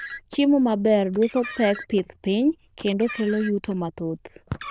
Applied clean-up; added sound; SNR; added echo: neural diffusion model UNIVERSE++.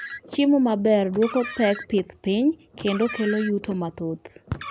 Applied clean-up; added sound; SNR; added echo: none; Car; 15 dB; none.